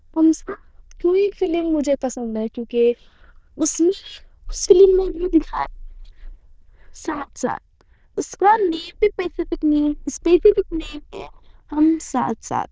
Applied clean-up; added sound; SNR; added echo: neural diffusion model UNIVERSE++.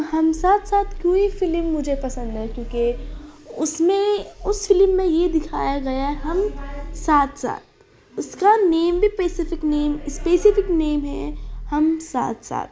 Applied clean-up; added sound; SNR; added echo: none; Growling; 10 dB; none.